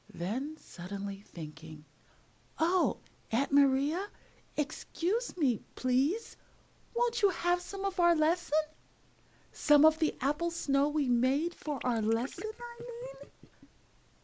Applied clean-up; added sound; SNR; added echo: neural mask model Resemble Enhance denoiser.